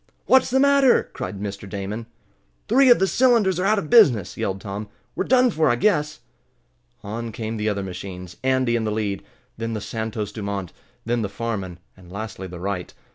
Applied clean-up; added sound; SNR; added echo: none; none; none; none.